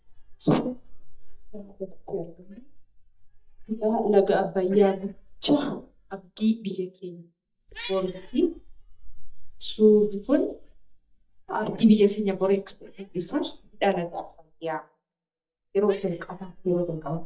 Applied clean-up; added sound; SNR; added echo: neural mask model DeepFilterNet 3.